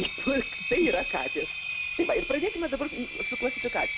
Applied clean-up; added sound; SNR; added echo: none; Engine; 3 dB; none.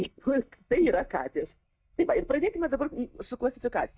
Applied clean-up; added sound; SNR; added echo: neural mask model DeepFilterNet 3.